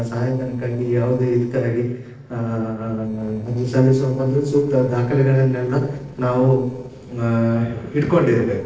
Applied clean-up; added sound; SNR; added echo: neural separator model SepFormer DNS4.